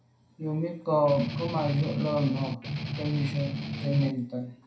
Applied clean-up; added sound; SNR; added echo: none; Strum; 4 dB; reverberation time 0.4 s.